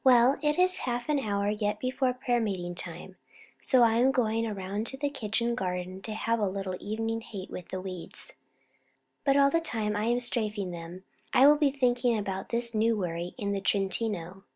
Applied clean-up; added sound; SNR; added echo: none; none; none; none.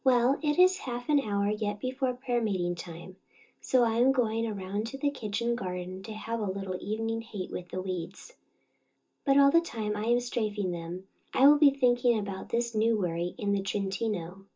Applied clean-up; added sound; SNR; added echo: none; none; none; reverberation time 0.2 s.